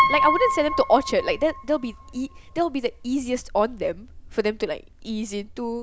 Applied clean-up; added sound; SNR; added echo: none; Piano; 4 dB; none.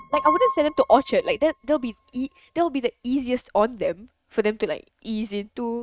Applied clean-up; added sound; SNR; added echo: neural mask model RNNoise.